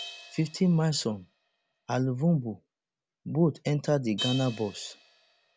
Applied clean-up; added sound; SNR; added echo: none; Crash cymbal; 15 dB; none.